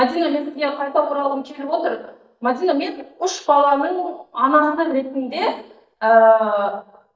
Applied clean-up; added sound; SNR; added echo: neural mask model DeepFilterNet 3.